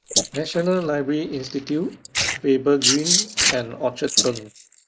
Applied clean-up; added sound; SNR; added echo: neural mask model Resemble Enhance denoiser.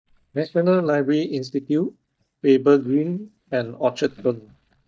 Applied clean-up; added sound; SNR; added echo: neural mask model DeepFilterNet 3.